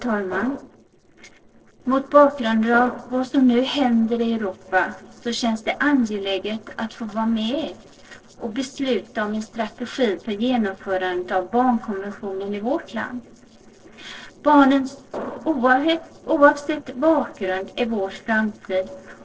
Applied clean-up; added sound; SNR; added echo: neural separator model SepFormer DNS4.